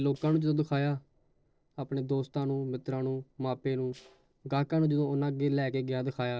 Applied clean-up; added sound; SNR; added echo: neural separator model SepFormer DNS4.